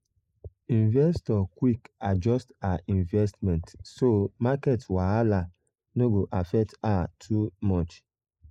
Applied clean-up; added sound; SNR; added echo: neural mask model Resemble Enhance denoiser.